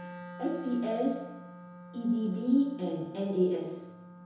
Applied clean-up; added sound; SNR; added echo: none; Wind instrument, woodwind instrument; 15 dB; reverberation time 0.9 s.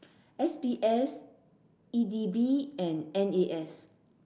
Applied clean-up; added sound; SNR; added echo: none; none; none; none.